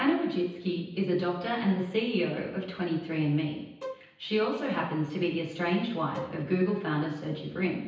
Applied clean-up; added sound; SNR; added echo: none; Bowed string instrument; 15 dB; reverberation time 0.9 s.